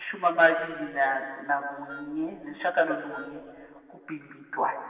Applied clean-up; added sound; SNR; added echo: none; Wind instrument, woodwind instrument; 20 dB; reverberation time 2.6 s.